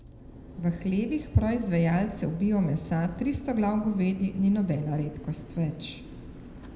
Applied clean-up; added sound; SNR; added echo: none; Mechanical fan; 15 dB; reverberation time 0.7 s.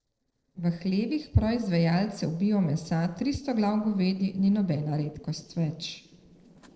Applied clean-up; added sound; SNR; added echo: neural separator model SepFormer DNS4.